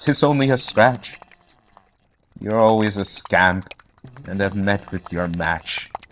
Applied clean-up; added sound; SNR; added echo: neural separator model SepFormer DNS4.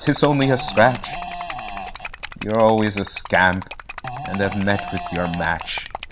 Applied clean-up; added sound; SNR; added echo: none; Liquid + Fart; 10 dB; none.